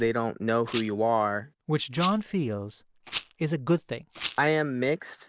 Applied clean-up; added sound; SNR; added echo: none; Rattle; 13 dB; none.